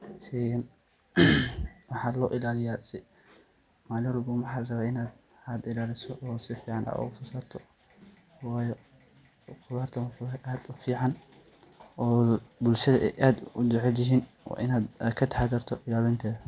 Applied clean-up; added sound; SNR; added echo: none; none; none; none.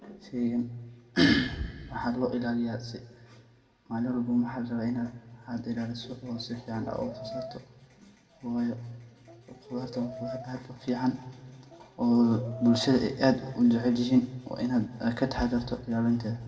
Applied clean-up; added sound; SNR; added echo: none; Brass instrument; 13 dB; reverberation time 1.1 s.